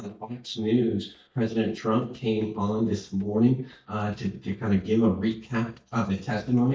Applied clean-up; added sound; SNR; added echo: neural mask model DeepFilterNet 3.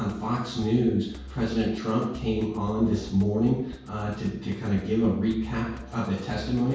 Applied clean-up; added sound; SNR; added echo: none; Drum kit; 15 dB; reverberation time 0.6 s.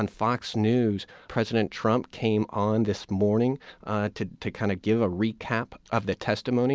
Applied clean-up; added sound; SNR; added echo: none; none; none; none.